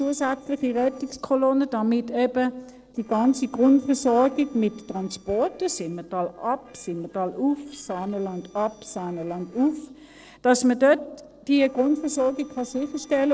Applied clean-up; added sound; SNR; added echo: neural separator model SepFormer DNS4.